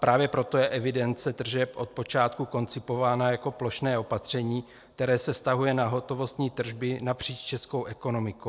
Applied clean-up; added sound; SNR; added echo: none; none; none; none.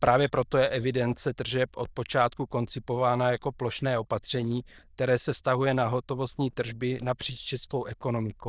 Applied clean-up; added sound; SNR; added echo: neural diffusion model UNIVERSE++.